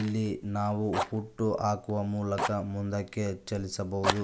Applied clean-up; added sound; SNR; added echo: none; Fire; 7 dB; none.